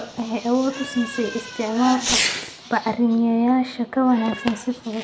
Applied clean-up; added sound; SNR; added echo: none; Fireworks; 7 dB; none.